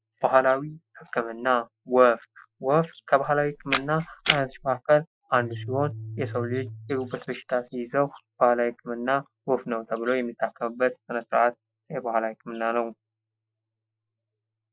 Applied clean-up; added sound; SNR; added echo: classical method Wiener filter.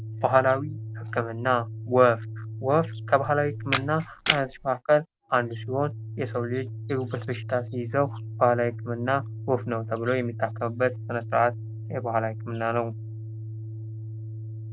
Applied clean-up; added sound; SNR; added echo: none; Organ + Camera; 8 dB; none.